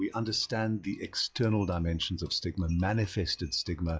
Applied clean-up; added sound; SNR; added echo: classical method log-MMSE.